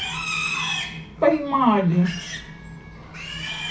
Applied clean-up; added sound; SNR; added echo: none; Livestock, farm animals, working animals; 7 dB; reverberation time 0.3 s.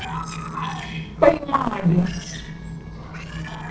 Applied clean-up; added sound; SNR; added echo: neural separator model SepFormer DNS4.